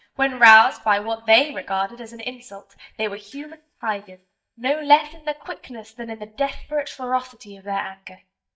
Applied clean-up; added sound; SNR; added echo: neural mask model DeepFilterNet 3.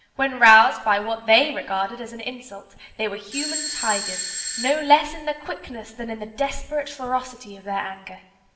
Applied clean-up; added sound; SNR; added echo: none; Bell / Doorbell; 8 dB; reverberation time 1.0 s.